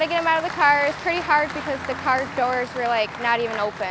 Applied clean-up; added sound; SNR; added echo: none; Applause; 12 dB; none.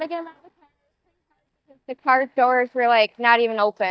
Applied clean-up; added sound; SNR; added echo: neural mask model DeepFilterNet 3.